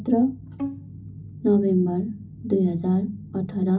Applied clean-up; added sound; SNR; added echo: none; Bowed string instrument; 15 dB; reverberation time 0.4 s.